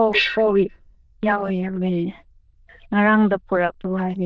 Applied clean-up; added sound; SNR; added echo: neural diffusion model UNIVERSE++.